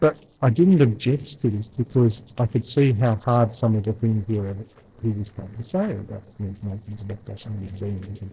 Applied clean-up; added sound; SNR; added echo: neural separator model SepFormer DNS4.